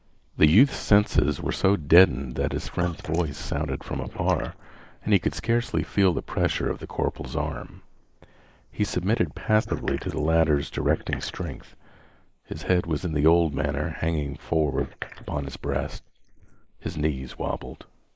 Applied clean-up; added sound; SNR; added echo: neural mask model Resemble Enhance denoiser.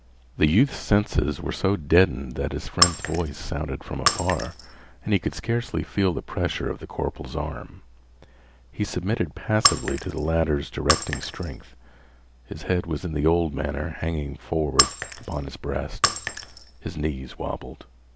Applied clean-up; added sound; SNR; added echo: none; Shatter; 2 dB; none.